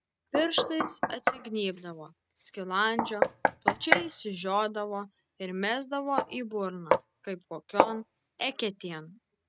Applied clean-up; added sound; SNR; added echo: neural mask model RNNoise.